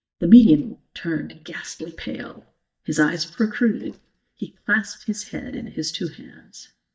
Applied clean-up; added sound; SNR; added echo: neural mask model DeepFilterNet 3.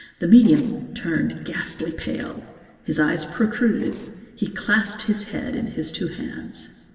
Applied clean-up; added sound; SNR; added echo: neural separator model SepFormer DNS4.